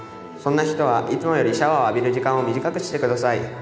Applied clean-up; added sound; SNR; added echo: none; none; none; none.